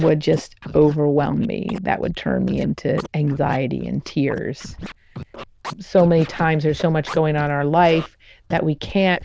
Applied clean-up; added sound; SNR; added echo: neural diffusion model UNIVERSE++.